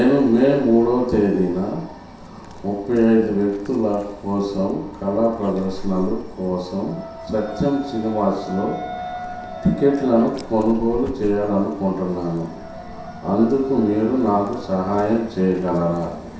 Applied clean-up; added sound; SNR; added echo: none; Dog; 18 dB; reverberation time 0.7 s.